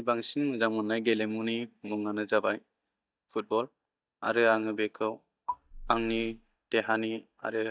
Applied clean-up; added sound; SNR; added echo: neural mask model DeepFilterNet 3.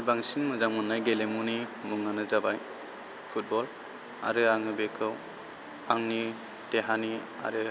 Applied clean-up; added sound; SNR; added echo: none; none; none; none.